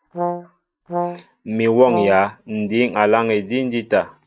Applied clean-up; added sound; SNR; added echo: neural mask model RNNoise.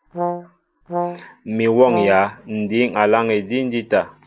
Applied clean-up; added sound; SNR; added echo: none; Brass instrument; 7 dB; none.